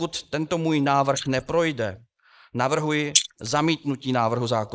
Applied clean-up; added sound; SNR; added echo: neural mask model Resemble Enhance denoiser.